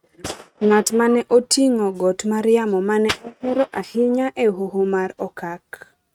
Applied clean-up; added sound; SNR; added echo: neural mask model RNNoise.